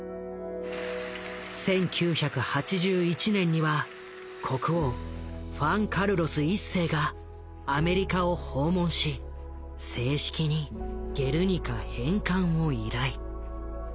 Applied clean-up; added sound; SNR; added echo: none; none; none; none.